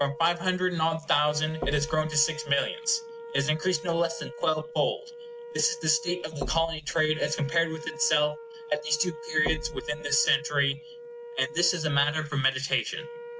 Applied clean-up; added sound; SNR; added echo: none; Knock + Wind instrument, woodwind instrument; 11 dB; none.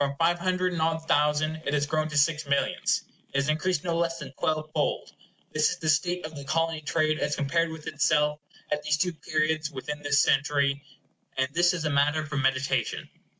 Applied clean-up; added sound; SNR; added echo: none; none; none; none.